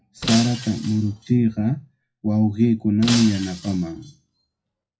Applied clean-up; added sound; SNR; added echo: classical method WPE with log-MMSE.